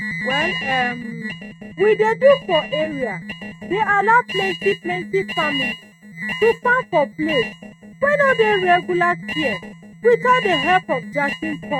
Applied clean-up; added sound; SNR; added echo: neural mask model RNNoise.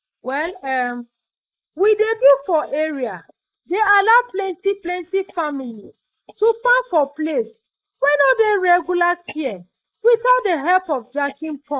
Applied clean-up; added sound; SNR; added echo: neural mask model Resemble Enhance denoiser.